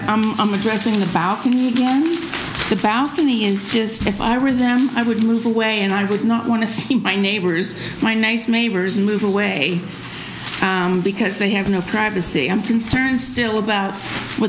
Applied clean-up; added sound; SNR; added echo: none; none; none; none.